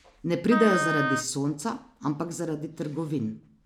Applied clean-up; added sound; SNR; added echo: none; Wind instrument, woodwind instrument; 1 dB; none.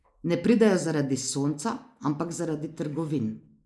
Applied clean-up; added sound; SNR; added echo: neural mask model Resemble Enhance denoiser.